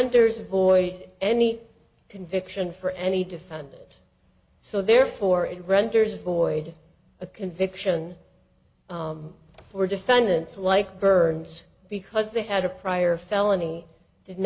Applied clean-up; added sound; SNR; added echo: none; none; none; none.